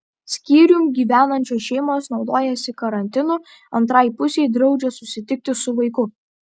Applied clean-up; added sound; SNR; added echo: none; none; none; none.